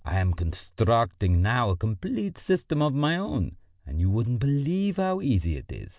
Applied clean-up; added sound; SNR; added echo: none; none; none; none.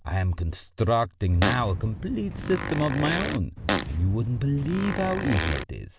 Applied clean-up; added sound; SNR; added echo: none; Fart; 5 dB; none.